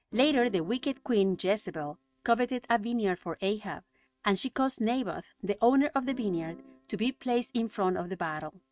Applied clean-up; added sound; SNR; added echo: neural mask model RNNoise.